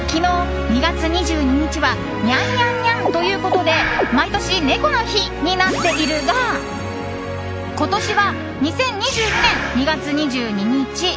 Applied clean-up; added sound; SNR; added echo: none; Breathing; 13 dB; none.